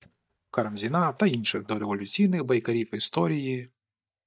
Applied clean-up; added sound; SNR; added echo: neural mask model DeepFilterNet 3.